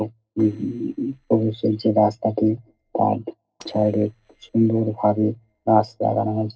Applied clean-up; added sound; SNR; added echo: neural separator model SepFormer DNS4.